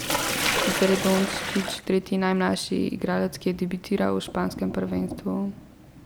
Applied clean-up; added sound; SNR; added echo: none; Sink (filling or washing); 5 dB; none.